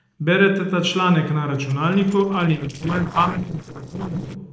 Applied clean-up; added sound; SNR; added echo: neural separator model SepFormer DNS4.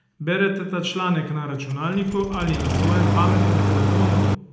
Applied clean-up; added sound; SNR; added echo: none; Engine starting; -3 dB; reverberation time 0.7 s.